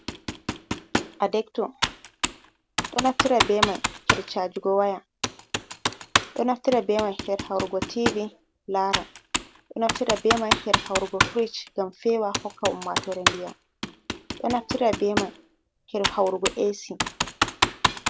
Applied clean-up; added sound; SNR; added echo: none; Computer keyboard; 1 dB; none.